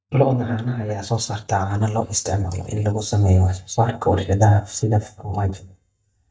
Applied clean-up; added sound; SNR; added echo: neural mask model DeepFilterNet 3.